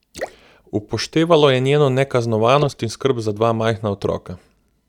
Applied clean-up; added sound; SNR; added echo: neural mask model DeepFilterNet 3.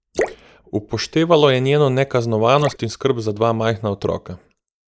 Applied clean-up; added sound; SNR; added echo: neural mask model Resemble Enhance denoiser.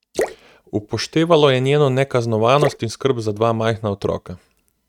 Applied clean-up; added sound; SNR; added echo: neural mask model RNNoise.